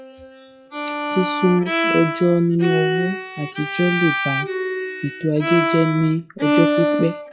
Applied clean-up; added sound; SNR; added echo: classical method log-MMSE.